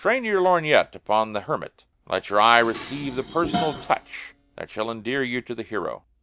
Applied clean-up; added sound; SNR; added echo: none; Dishes, pots, and pans; 14 dB; none.